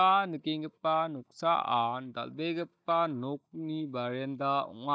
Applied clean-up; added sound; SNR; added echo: neural mask model DeepFilterNet 3.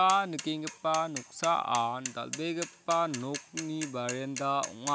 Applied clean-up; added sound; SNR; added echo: none; Mechanisms / Bicycle; 11 dB; none.